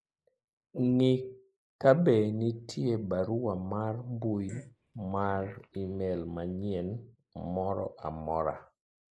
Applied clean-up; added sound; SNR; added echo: neural mask model Resemble Enhance denoiser.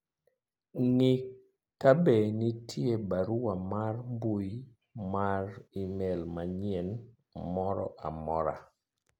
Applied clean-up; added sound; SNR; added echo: none; none; none; none.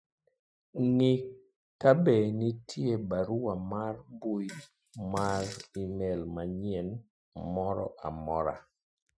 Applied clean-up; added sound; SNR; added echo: classical method Wiener filter.